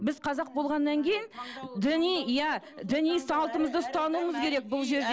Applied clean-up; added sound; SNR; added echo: none; none; none; none.